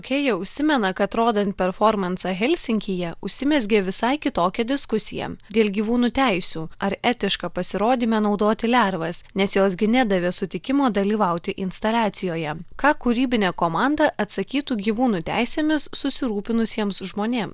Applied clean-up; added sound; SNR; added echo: none; none; none; none.